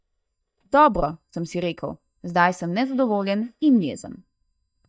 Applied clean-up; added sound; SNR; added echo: neural mask model DeepFilterNet 3.